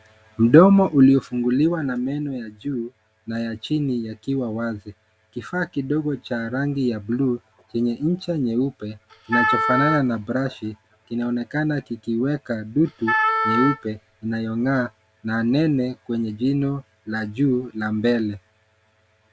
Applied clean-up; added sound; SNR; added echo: none; Wind instrument, woodwind instrument; 1 dB; none.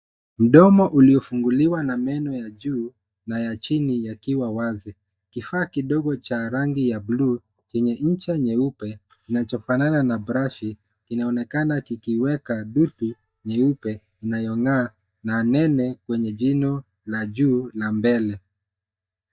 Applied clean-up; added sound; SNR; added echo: neural mask model DeepFilterNet 3.